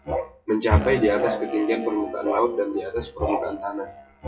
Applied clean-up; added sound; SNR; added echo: classical method WPE with log-MMSE.